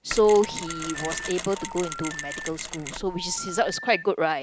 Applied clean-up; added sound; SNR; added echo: none; Mechanisms + Telephone; 9 dB; none.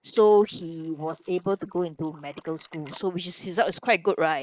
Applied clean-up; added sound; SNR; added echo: neural mask model Resemble Enhance denoiser.